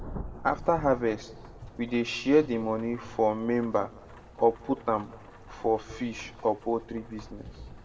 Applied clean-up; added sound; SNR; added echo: none; Rain / Thunderstorm; 15 dB; reverberation time 1.1 s.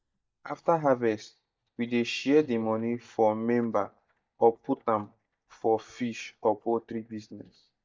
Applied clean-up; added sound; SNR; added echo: neural mask model DeepFilterNet 3.